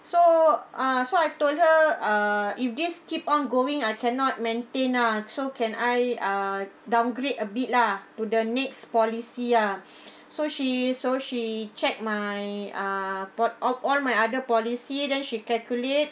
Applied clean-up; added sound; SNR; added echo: none; none; none; none.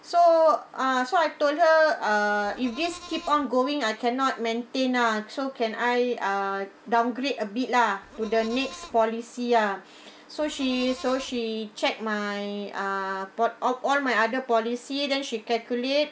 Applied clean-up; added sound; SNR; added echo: none; Livestock, farm animals, working animals; 18 dB; none.